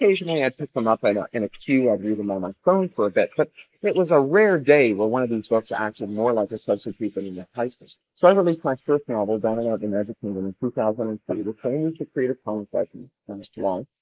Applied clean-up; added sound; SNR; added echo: neural mask model Resemble Enhance denoiser.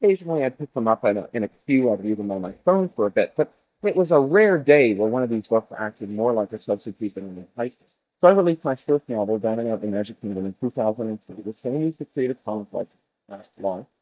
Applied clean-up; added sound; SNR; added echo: neural mask model DeepFilterNet 3.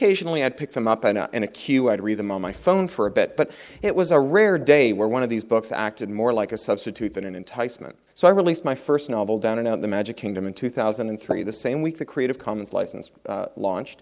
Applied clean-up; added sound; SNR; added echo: none; none; none; none.